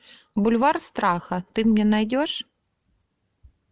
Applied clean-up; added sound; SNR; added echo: none; none; none; none.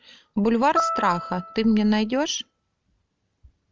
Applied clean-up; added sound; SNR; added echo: none; Piano; 6 dB; none.